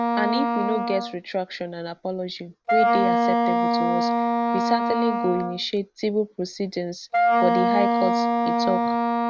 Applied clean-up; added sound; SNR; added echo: none; Wind instrument, woodwind instrument; -5 dB; none.